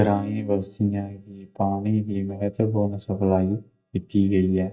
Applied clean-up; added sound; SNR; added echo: neural mask model DeepFilterNet 3.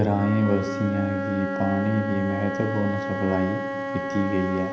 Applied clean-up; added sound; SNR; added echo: none; Wind instrument, woodwind instrument; 5 dB; reverberation time 0.5 s.